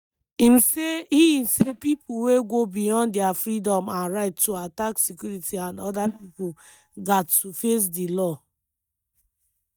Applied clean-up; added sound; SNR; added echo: neural mask model DeepFilterNet 3.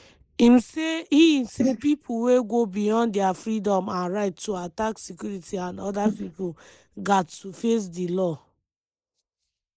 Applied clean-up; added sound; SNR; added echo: neural mask model Resemble Enhance denoiser.